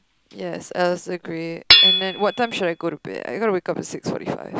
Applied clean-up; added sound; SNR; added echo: none; Hammer / Chink, clink; -2 dB; none.